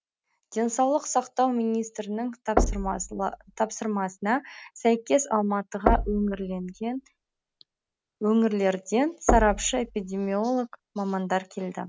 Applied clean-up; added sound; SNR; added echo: none; Knock; 4 dB; none.